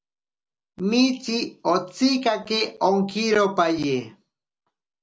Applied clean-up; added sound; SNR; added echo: none; none; none; none.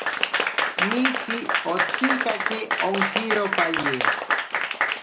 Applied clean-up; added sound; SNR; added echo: none; Applause / Crowd; -4 dB; none.